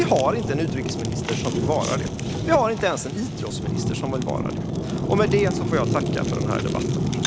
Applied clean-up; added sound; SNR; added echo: none; Fire; 0 dB; none.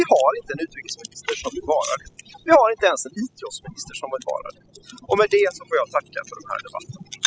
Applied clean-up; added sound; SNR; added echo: classical method spectral subtraction.